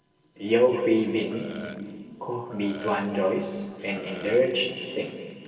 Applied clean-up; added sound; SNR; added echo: neural separator model SepFormer DNS4.